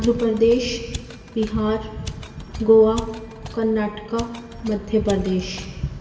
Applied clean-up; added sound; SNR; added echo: none; Mechanisms; 16 dB; reverberation time 2.4 s.